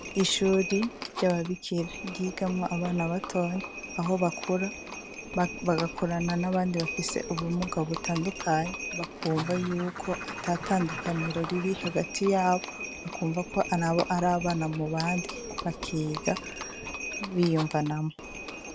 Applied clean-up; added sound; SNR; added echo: none; Livestock, farm animals, working animals + Bird; 9 dB; none.